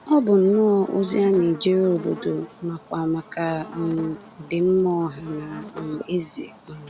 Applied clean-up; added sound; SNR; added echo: none; Buzz; 18 dB; none.